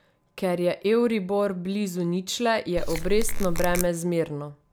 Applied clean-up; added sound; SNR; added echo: none; Squeak / Tools; -1 dB; none.